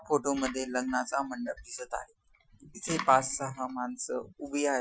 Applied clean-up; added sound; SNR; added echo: classical method Wiener filter.